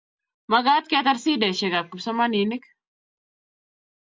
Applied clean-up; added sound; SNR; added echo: none; none; none; none.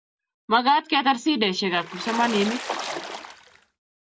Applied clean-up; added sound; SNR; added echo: none; Water / Splash, splatter; 8 dB; none.